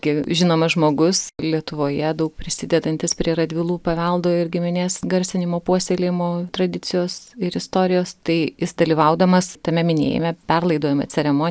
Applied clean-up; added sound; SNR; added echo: none; none; none; none.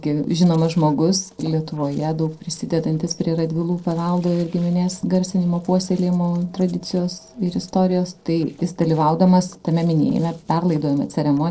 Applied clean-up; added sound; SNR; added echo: neural separator model SepFormer DNS4.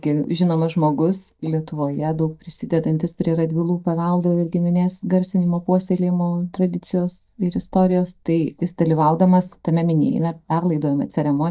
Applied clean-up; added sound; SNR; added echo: neural mask model DeepFilterNet 3.